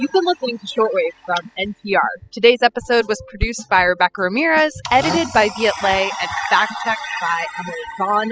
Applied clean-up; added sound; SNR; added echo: classical method spectral subtraction.